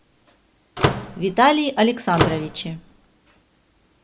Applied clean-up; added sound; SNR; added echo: none; Slam / Microwave oven; 3 dB; none.